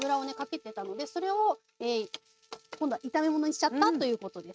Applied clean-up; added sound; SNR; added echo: neural mask model RNNoise.